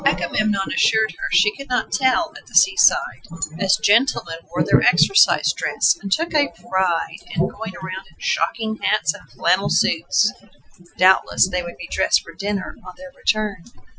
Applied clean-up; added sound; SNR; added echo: classical method Wiener filter.